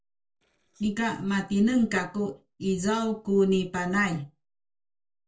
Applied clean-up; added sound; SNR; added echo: neural separator model SepFormer DNS4.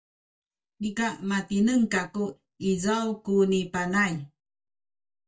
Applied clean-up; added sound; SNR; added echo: neural mask model DeepFilterNet 3.